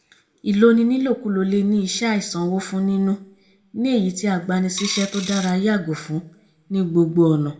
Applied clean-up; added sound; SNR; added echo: none; Coin (dropping); 11 dB; reverberation time 0.4 s.